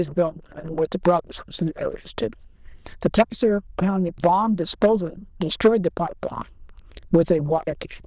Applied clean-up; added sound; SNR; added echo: neural diffusion model UNIVERSE++.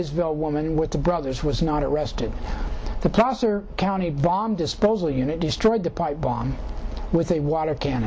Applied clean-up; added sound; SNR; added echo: none; none; none; none.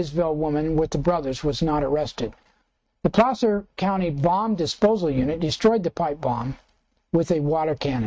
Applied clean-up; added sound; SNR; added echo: neural mask model RNNoise.